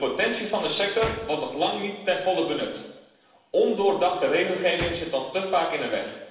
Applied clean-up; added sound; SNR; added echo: none; Gunshot, gunfire; 15 dB; reverberation time 0.9 s.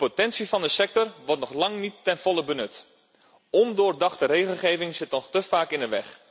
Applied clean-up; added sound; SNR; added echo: none; none; none; none.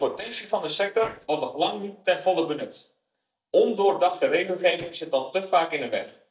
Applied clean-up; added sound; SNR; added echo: neural mask model DeepFilterNet 3.